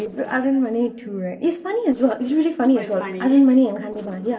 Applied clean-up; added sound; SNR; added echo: neural separator model SepFormer DNS4.